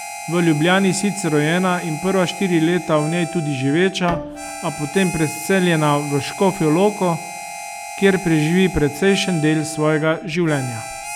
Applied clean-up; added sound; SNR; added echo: none; Harmonica + Bowed string instrument; 12 dB; none.